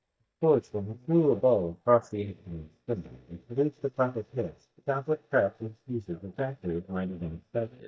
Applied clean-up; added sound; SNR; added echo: neural mask model DeepFilterNet 3.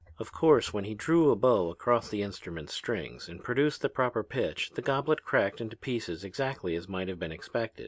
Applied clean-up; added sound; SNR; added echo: none; none; none; none.